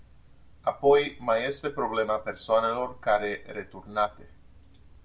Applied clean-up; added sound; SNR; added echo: none; none; none; none.